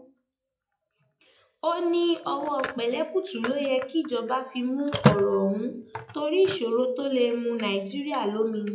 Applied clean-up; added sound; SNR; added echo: classical method WPE with log-MMSE.